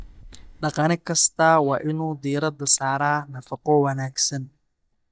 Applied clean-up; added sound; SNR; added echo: neural mask model DeepFilterNet 3.